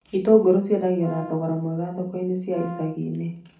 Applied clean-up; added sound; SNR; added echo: none; Brass instrument; 18 dB; reverberation time 0.4 s.